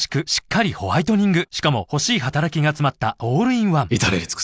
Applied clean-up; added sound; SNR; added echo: none; none; none; none.